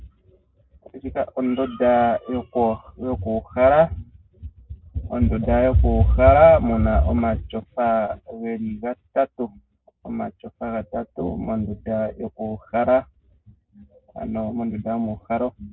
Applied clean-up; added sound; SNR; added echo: none; none; none; none.